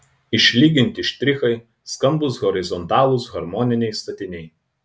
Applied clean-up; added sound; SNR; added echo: none; none; none; none.